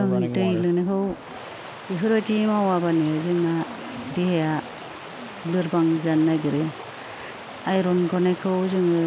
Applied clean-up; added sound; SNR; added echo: none; Stream; 12 dB; none.